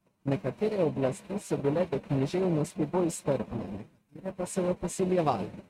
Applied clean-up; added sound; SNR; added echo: neural mask model RNNoise.